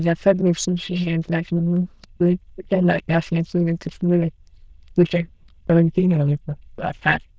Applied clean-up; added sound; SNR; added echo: neural diffusion model UNIVERSE++.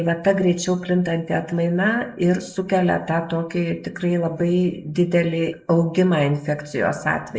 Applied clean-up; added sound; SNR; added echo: neural mask model Resemble Enhance denoiser.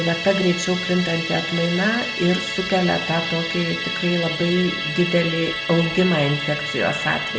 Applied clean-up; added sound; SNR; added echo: none; Musical instrument; 5 dB; none.